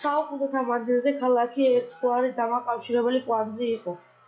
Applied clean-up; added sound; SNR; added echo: classical method log-MMSE.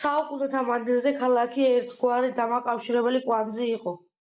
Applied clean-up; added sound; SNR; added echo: none; none; none; none.